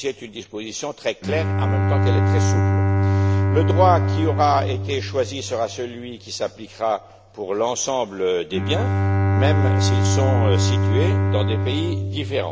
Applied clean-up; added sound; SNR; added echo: none; Bowed string instrument; -4 dB; none.